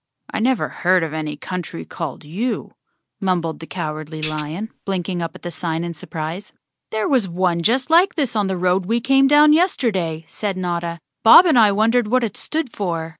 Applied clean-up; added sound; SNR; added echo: none; Tambourine; 14 dB; none.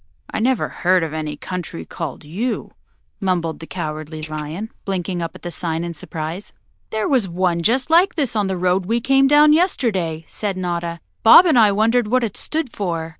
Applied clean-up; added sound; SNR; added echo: neural diffusion model UNIVERSE++.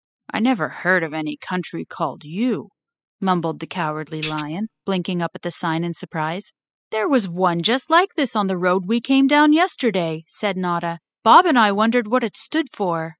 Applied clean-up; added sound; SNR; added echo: classical method spectral subtraction.